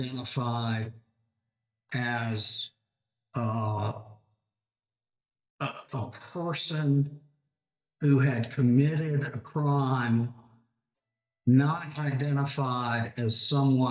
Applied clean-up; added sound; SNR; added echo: neural mask model DeepFilterNet 3.